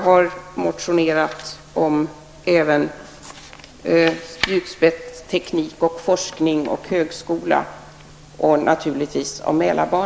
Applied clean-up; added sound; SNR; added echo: none; none; none; none.